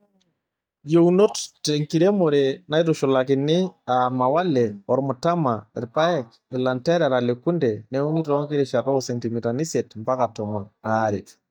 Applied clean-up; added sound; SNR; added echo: neural mask model DeepFilterNet 3.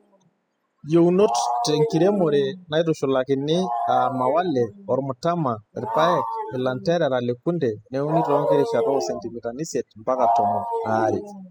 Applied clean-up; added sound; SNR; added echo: classical method spectral subtraction.